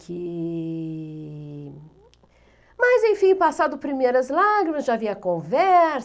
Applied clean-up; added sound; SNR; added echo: none; none; none; none.